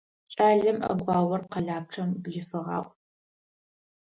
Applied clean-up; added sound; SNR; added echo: none; none; none; none.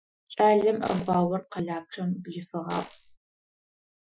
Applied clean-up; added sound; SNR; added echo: classical method Wiener filter.